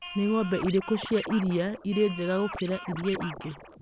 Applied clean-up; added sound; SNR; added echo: none; Scratching (performance technique); 12 dB; none.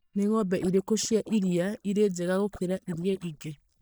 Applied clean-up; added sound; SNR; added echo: neural mask model DeepFilterNet 3.